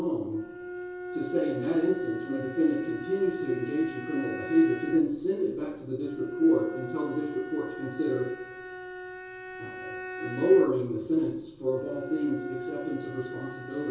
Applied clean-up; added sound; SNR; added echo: none; Bowed string instrument; 11 dB; reverberation time 0.6 s.